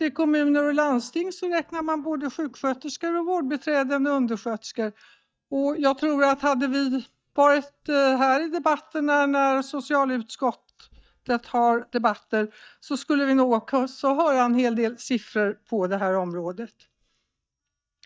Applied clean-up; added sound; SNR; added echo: neural mask model DeepFilterNet 3.